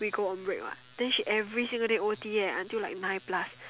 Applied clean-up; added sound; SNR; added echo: none; none; none; none.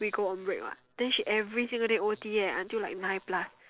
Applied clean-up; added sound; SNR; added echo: neural separator model SepFormer DNS4.